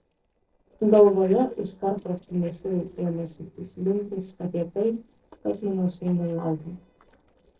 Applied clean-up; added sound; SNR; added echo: neural separator model SepFormer DNS4.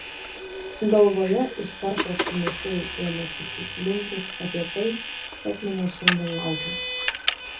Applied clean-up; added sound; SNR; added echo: none; Vehicle; 4 dB; reverberation time 0.3 s.